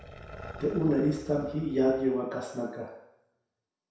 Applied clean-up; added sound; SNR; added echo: none; Growling; 18 dB; reverberation time 0.7 s.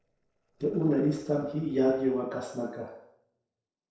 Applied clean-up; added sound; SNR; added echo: neural separator model SepFormer DNS4.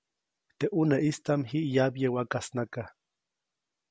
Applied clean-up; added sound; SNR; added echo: none; none; none; none.